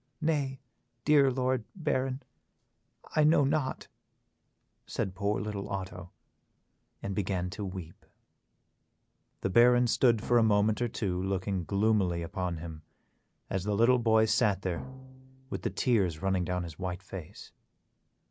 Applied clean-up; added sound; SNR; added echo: none; Drum; 15 dB; none.